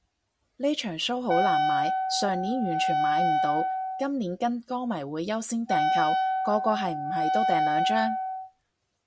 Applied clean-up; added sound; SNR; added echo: none; Wind instrument, woodwind instrument; -4 dB; none.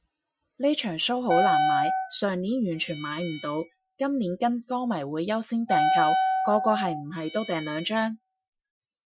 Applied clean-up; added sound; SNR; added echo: classical method Wiener filter.